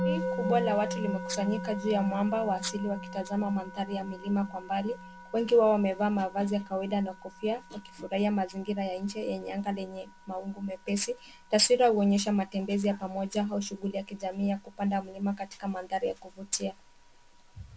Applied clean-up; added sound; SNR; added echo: none; Musical instrument; 11 dB; none.